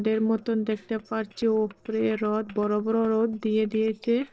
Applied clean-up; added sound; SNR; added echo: neural separator model SepFormer DNS4.